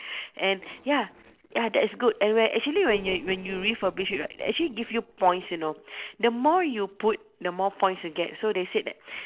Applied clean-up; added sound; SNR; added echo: neural separator model SepFormer DNS4.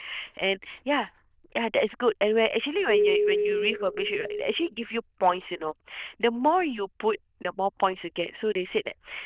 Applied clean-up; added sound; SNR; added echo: neural diffusion model UNIVERSE++.